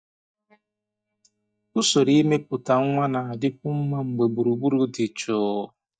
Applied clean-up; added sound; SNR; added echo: neural mask model DeepFilterNet 3.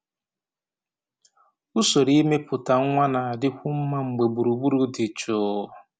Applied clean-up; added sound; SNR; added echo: none; none; none; none.